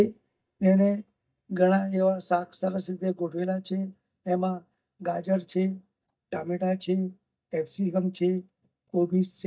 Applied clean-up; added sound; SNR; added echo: neural mask model DeepFilterNet 3.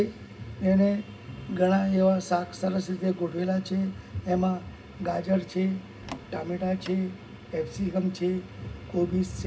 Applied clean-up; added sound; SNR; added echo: none; Door; 17 dB; reverberation time 0.4 s.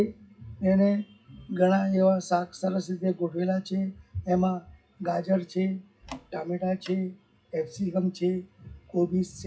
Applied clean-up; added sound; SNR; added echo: classical method WPE with log-MMSE.